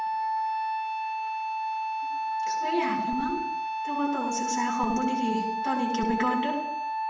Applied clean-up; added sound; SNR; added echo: none; Wind instrument, woodwind instrument; -2 dB; reverberation time 0.7 s.